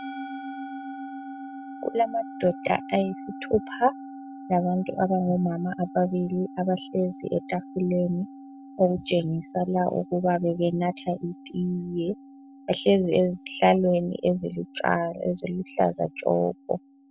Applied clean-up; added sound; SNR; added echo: none; Musical instrument; 15 dB; none.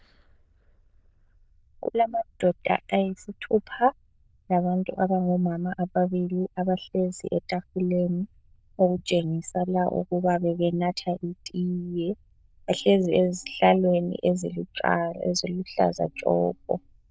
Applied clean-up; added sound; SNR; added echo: neural diffusion model UNIVERSE++.